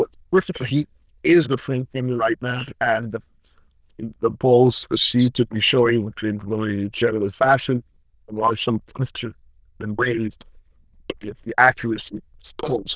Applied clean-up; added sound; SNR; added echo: neural diffusion model UNIVERSE++.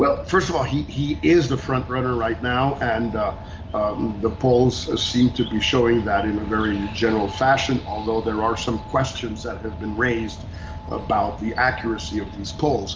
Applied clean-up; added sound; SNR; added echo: none; Car; 12 dB; none.